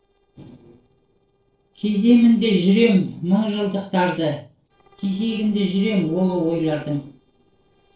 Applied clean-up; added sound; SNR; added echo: neural separator model SepFormer DNS4.